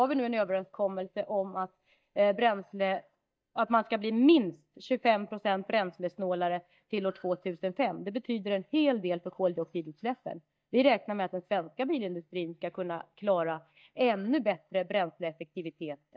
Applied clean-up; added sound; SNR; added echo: neural mask model DeepFilterNet 3.